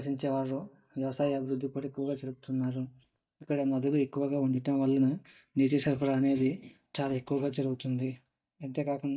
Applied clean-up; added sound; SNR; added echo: neural mask model DeepFilterNet 3.